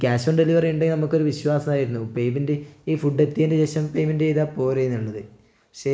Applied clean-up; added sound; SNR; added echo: none; none; none; none.